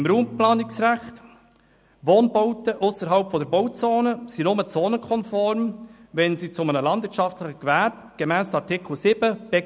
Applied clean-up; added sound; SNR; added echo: none; none; none; none.